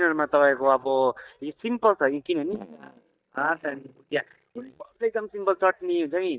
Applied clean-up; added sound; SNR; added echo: neural mask model DeepFilterNet 3.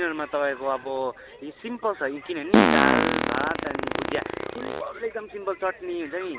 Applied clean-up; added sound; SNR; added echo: none; Fart; -2 dB; none.